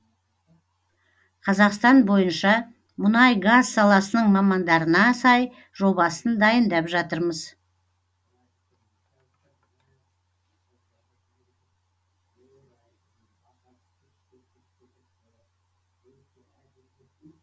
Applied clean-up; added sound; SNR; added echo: none; none; none; none.